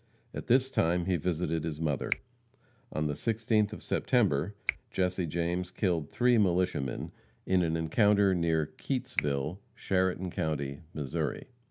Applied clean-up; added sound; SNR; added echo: none; Finger snapping; 15 dB; none.